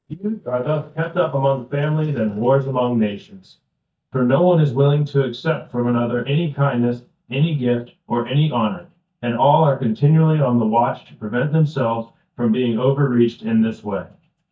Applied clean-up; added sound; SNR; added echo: neural mask model DeepFilterNet 3.